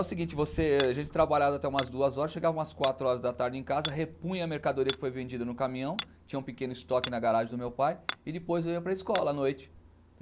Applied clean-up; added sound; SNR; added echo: none; Hammer; 13 dB; none.